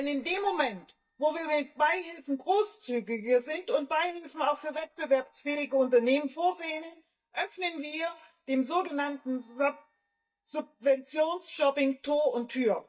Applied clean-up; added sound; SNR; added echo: neural mask model DeepFilterNet 3.